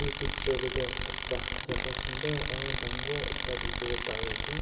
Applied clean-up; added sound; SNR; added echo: none; Tools; -5 dB; reverberation time 1.9 s.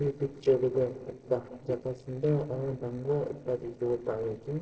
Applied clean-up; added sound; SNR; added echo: neural separator model SepFormer DNS4.